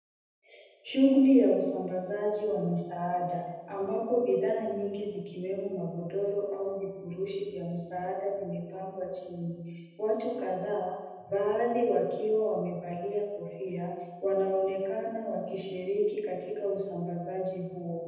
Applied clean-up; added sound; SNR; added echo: none; none; none; reverberation time 1.0 s.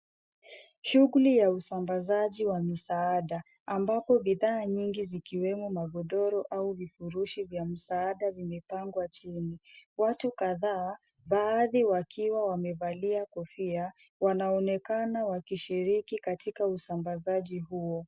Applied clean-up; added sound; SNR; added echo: none; none; none; none.